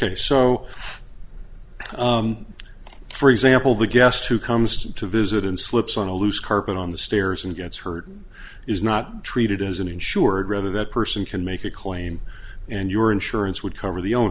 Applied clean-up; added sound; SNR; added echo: none; none; none; none.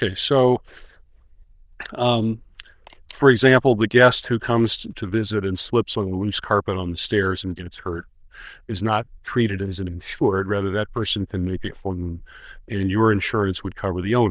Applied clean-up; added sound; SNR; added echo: neural diffusion model UNIVERSE++.